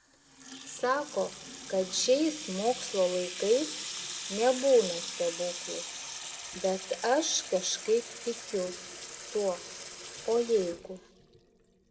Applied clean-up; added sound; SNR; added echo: none; Sink (filling or washing) / Water tap, faucet; 10 dB; reverberation time 0.5 s.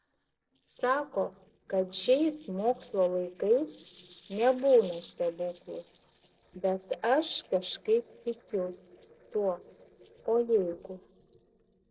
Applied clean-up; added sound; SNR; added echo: neural separator model SepFormer DNS4.